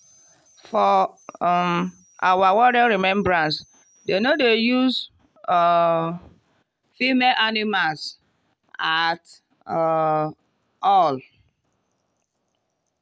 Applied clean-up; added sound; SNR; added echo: none; none; none; none.